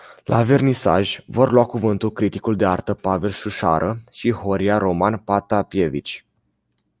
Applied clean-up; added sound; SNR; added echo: none; none; none; none.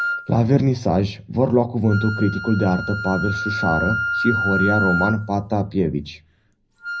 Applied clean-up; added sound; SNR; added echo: none; Wind instrument, woodwind instrument; 6 dB; reverberation time 0.5 s.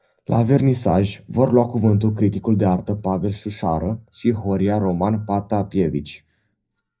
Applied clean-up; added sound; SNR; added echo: neural mask model DeepFilterNet 3.